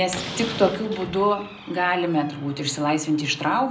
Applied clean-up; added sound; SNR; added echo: none; Slam; 14 dB; reverberation time 0.4 s.